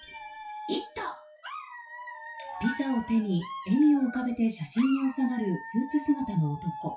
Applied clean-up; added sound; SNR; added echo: classical method WPE with log-MMSE.